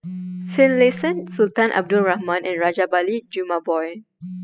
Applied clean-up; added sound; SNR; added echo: classical method spectral subtraction.